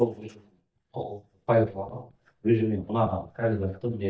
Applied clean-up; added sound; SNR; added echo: neural mask model DeepFilterNet 3.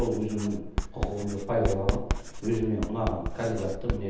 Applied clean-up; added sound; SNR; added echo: none; Writing; 2 dB; reverberation time 0.8 s.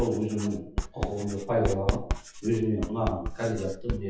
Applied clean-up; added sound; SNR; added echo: classical method WPE with log-MMSE.